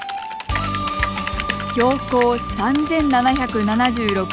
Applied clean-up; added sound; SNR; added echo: none; Typing; 11 dB; none.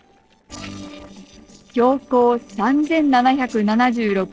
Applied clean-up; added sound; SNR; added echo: neural separator model SepFormer DNS4.